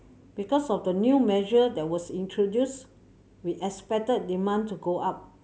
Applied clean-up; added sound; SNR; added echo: none; none; none; none.